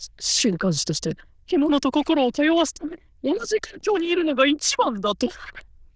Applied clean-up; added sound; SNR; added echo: neural diffusion model UNIVERSE++.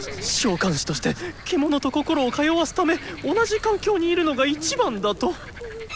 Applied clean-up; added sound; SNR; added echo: none; Frog; 17 dB; none.